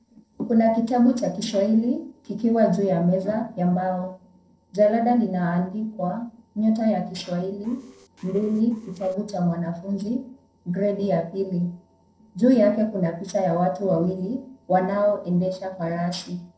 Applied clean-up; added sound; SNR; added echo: neural separator model SepFormer DNS4.